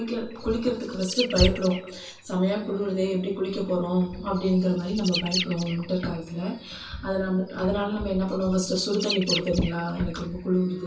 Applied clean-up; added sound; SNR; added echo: none; Bird; 11 dB; reverberation time 0.3 s.